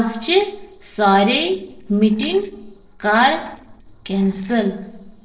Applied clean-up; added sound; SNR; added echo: neural separator model SepFormer DNS4.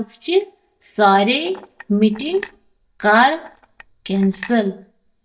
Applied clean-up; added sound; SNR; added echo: neural mask model DeepFilterNet 3.